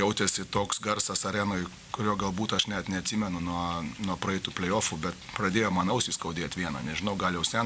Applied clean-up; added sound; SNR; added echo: none; none; none; none.